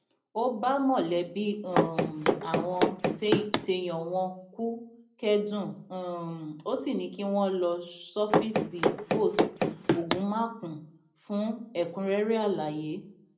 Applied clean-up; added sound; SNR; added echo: none; Run; -3 dB; reverberation time 0.5 s.